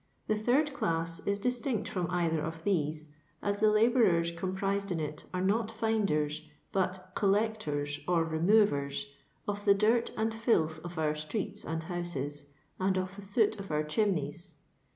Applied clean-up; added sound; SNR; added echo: none; none; none; none.